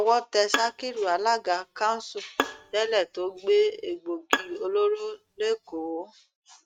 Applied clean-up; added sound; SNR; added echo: neural mask model RNNoise.